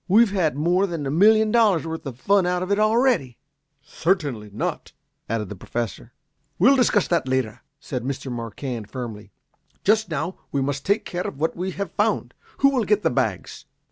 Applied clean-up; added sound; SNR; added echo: none; none; none; none.